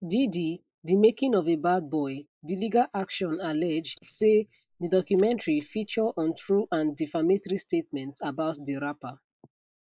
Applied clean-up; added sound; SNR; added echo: neural mask model Resemble Enhance denoiser.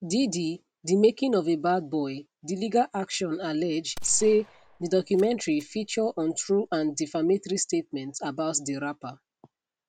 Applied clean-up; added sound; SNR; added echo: none; Gunshot, gunfire; 15 dB; none.